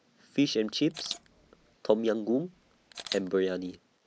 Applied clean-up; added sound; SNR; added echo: neural mask model Resemble Enhance denoiser.